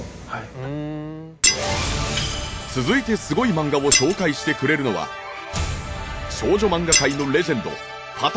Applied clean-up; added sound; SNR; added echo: none; Shatter; -2 dB; none.